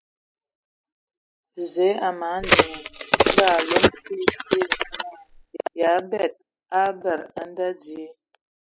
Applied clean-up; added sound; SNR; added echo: classical method spectral subtraction.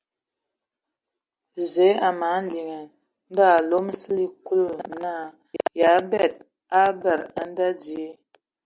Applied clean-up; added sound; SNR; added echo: none; none; none; none.